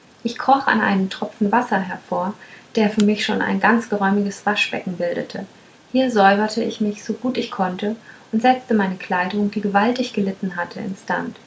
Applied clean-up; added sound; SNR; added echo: none; none; none; none.